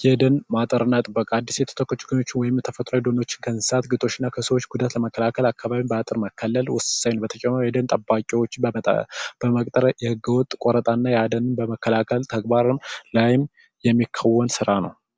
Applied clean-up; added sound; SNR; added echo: none; none; none; none.